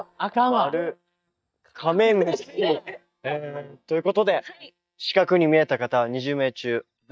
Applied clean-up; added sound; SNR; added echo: neural mask model DeepFilterNet 3.